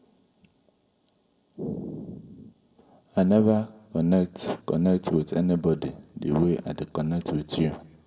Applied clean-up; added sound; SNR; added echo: none; none; none; reverberation time 1.4 s.